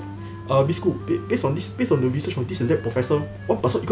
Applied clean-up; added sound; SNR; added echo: none; Wind instrument, woodwind instrument; 20 dB; none.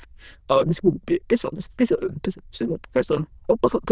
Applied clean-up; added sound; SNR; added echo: neural diffusion model UNIVERSE++.